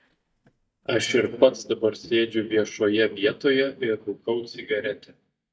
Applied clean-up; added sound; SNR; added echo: neural mask model DeepFilterNet 3.